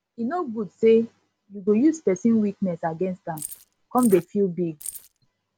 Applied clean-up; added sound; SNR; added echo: none; Keys jangling; 15 dB; none.